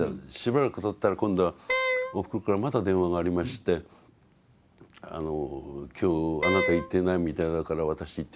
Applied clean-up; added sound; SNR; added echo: none; Wind instrument, woodwind instrument; 2 dB; none.